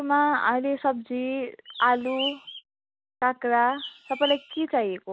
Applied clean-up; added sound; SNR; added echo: none; Bird; 10 dB; none.